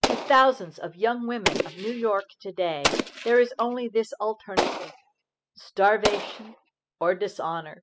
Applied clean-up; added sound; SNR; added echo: classical method spectral subtraction.